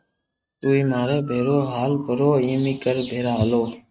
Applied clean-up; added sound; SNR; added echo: neural mask model RNNoise.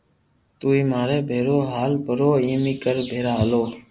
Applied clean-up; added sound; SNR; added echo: none; none; none; none.